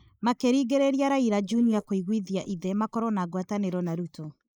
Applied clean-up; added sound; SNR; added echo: neural mask model Resemble Enhance denoiser.